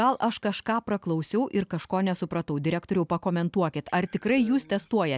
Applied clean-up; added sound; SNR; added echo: none; none; none; none.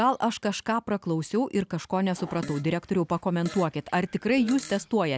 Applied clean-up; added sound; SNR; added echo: none; Fart; 18 dB; none.